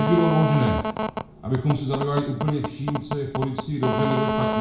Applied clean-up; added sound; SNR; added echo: none; Telephone; 3 dB; reverberation time 0.6 s.